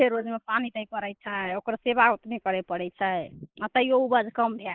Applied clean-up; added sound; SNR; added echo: neural mask model Resemble Enhance denoiser.